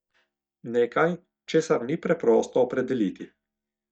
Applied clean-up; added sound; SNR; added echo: neural mask model DeepFilterNet 3.